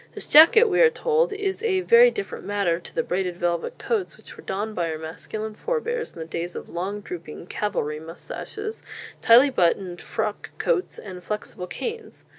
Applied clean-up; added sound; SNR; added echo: none; none; none; none.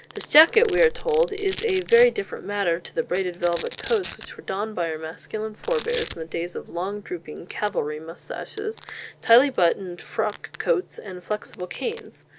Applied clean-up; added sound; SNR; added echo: none; Domestic sounds, home sounds; 14 dB; none.